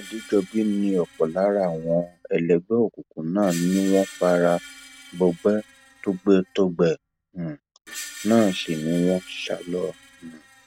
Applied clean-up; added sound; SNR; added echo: none; Screech; 20 dB; none.